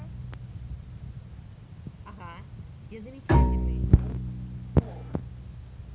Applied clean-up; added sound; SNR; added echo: none; Bowed string instrument; -1 dB; none.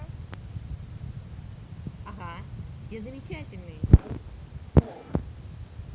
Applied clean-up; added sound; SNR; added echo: none; none; none; none.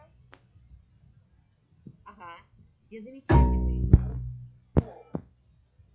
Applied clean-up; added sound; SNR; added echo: classical method log-MMSE.